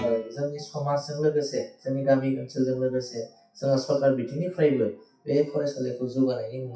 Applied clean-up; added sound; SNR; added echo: classical method WPE with log-MMSE.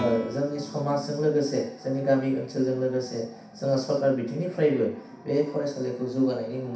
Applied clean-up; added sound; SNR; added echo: none; Guitar; 17 dB; reverberation time 0.6 s.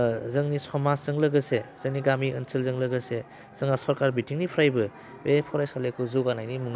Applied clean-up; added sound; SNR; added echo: none; none; none; none.